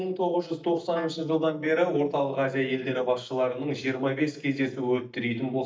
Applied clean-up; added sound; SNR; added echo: neural mask model DeepFilterNet 3.